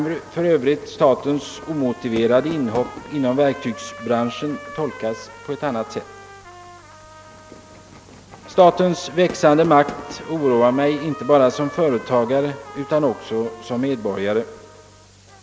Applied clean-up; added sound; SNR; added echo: none; Trumpet + Fireworks; 18 dB; none.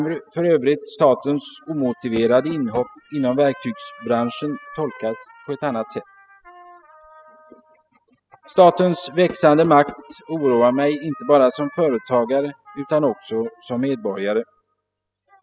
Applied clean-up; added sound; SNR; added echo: classical method spectral subtraction.